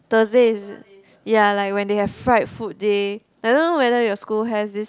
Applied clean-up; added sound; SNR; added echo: none; none; none; none.